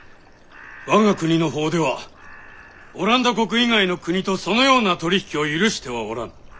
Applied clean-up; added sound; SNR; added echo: none; none; none; none.